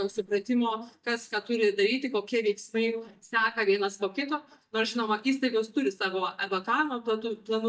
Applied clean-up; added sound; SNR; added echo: neural mask model DeepFilterNet 3.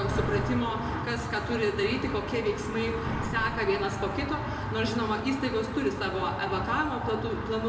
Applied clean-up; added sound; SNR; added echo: none; Explosion; 11 dB; reverberation time 1.9 s.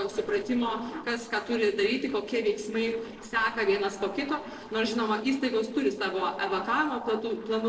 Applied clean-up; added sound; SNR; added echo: neural separator model SepFormer DNS4.